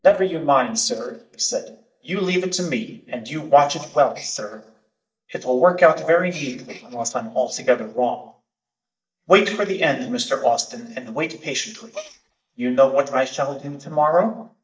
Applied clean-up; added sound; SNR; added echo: neural mask model DeepFilterNet 3.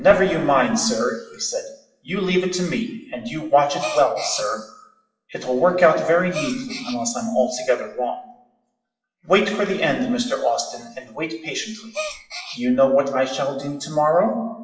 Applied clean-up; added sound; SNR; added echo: classical method WPE with log-MMSE.